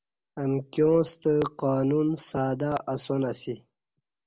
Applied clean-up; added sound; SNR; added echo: none; none; none; none.